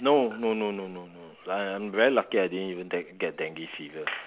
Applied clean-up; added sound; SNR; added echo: none; none; none; none.